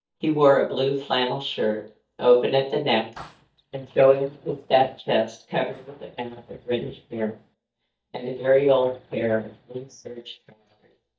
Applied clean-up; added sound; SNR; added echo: neural mask model DeepFilterNet 3.